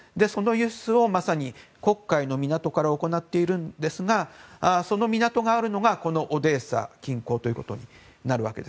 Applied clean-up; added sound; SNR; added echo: none; none; none; none.